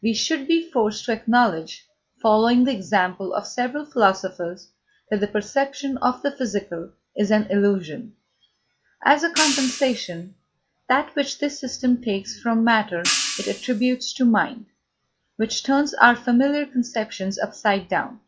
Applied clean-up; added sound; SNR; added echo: classical method log-MMSE.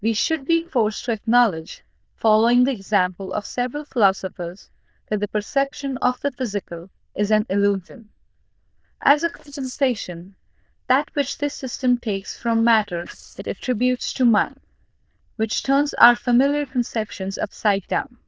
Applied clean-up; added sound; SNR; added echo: neural diffusion model UNIVERSE++.